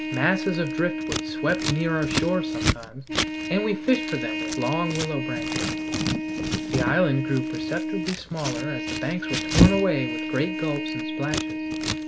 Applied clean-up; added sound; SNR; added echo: none; Scissors + Trumpet; -1 dB; none.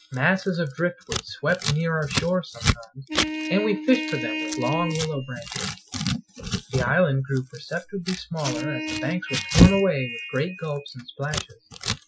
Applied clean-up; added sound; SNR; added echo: classical method Wiener filter.